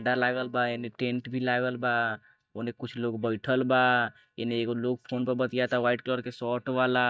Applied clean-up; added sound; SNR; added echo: neural mask model DeepFilterNet 3.